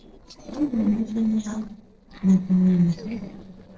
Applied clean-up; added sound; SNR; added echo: neural separator model SepFormer DNS4.